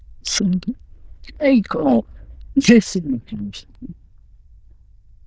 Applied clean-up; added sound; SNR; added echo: neural diffusion model UNIVERSE++.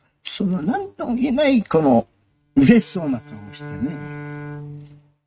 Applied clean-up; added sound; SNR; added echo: neural mask model RNNoise.